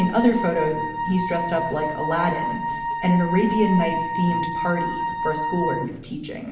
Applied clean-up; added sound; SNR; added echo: none; Wind instrument, woodwind instrument; 4 dB; reverberation time 0.9 s.